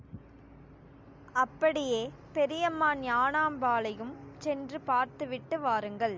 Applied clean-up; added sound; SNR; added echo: none; none; none; none.